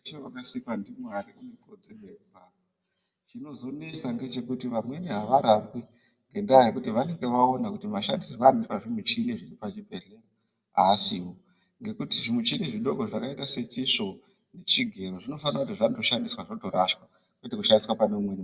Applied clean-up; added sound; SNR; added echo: none; none; none; none.